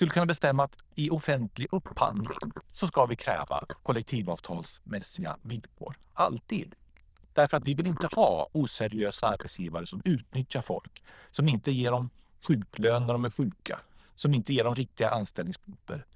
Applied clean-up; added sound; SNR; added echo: neural diffusion model UNIVERSE++.